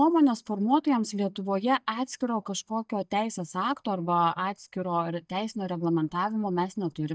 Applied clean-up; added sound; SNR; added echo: neural mask model DeepFilterNet 3.